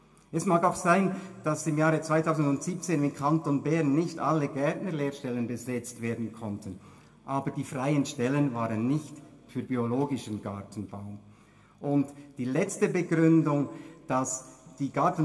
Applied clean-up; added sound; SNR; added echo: none; none; none; reverberation time 1.0 s.